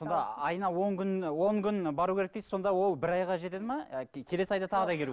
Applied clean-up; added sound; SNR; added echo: none; none; none; none.